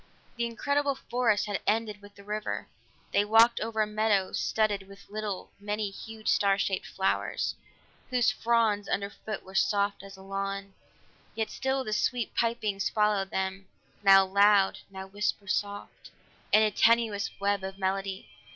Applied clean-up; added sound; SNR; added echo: none; none; none; none.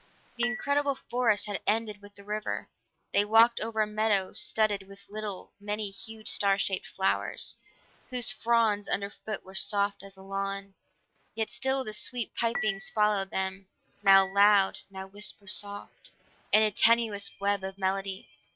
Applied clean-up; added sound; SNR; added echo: neural mask model RNNoise.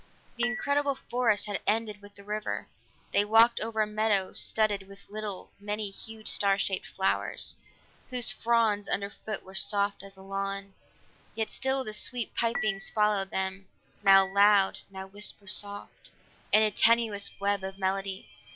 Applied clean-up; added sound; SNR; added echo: none; Dishes, pots, and pans / Chink, clink; 10 dB; none.